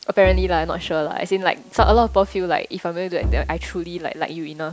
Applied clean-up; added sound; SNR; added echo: none; Bowed string instrument; 6 dB; none.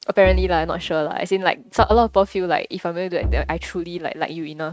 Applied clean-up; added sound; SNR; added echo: neural mask model RNNoise.